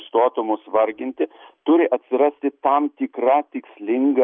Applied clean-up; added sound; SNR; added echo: none; none; none; none.